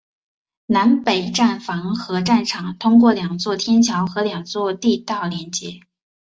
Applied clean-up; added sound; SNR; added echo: none; none; none; none.